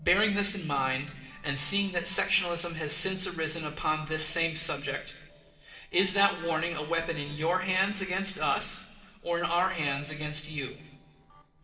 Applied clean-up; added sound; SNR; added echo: neural separator model SepFormer DNS4.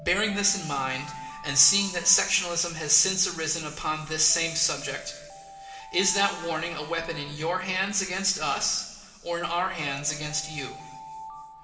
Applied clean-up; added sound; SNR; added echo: none; Alarm; 18 dB; reverberation time 2.5 s.